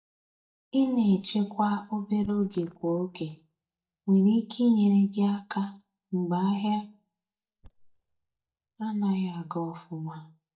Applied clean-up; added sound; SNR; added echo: neural mask model DeepFilterNet 3.